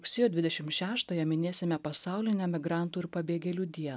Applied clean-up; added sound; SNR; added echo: none; none; none; none.